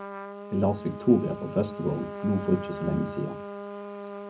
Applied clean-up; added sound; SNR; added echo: none; Trumpet; 9 dB; reverberation time 0.3 s.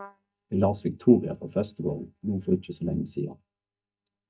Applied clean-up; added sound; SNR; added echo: neural mask model DeepFilterNet 3.